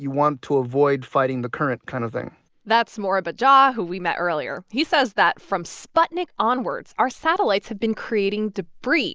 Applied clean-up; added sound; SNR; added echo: none; none; none; none.